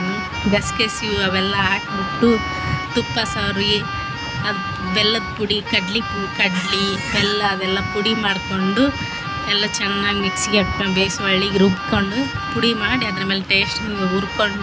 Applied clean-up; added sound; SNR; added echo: none; Keyboard (musical) + Squeak; 7 dB; none.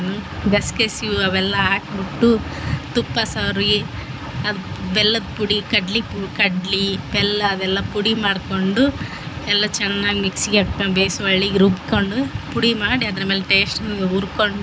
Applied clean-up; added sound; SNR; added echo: none; none; none; none.